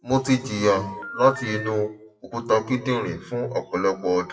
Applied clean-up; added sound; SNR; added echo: classical method WPE with log-MMSE.